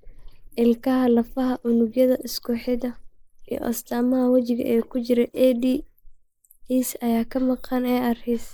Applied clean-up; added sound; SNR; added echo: neural mask model Resemble Enhance denoiser.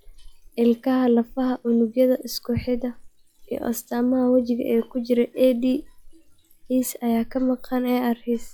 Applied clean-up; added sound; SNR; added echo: classical method log-MMSE.